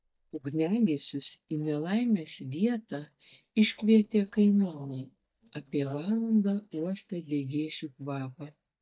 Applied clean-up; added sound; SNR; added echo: neural mask model DeepFilterNet 3.